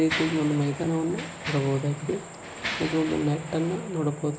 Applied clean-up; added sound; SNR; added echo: none; Mechanisms; 9 dB; none.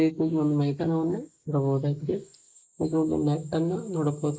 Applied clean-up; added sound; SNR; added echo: neural mask model Resemble Enhance denoiser.